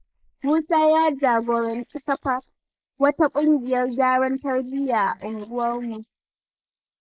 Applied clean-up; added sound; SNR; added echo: neural mask model Resemble Enhance denoiser.